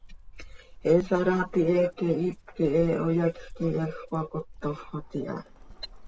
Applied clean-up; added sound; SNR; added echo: none; Dog + Sliding door; 17 dB; none.